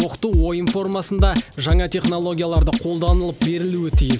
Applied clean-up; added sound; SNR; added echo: none; Drum kit; -2 dB; none.